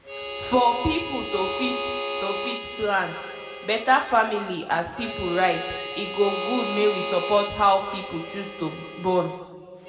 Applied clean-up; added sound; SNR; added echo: none; Harmonica; 7 dB; reverberation time 1.7 s.